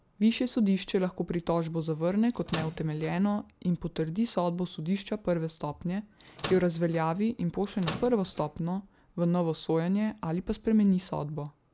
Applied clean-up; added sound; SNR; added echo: none; Microwave oven; 12 dB; none.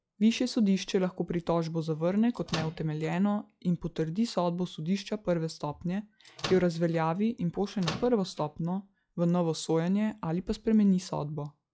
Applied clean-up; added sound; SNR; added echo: classical method log-MMSE.